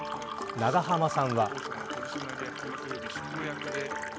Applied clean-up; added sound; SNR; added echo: none; Fill (with liquid); 7 dB; none.